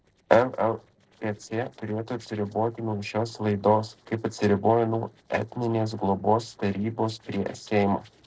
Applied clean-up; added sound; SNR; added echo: neural separator model SepFormer DNS4.